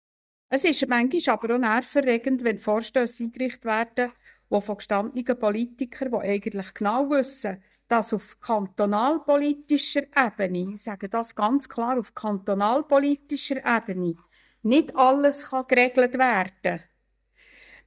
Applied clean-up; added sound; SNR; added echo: neural mask model DeepFilterNet 3.